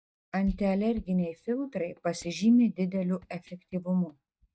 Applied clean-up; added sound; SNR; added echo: neural mask model DeepFilterNet 3.